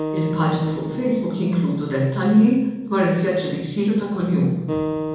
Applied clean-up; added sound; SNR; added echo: none; Acoustic guitar; 10 dB; reverberation time 0.9 s.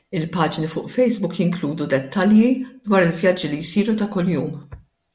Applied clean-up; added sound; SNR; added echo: none; none; none; none.